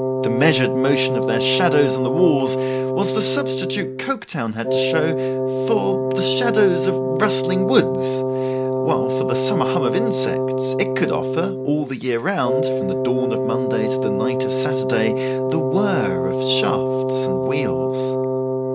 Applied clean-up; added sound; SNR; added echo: none; Wind instrument, woodwind instrument; -2 dB; none.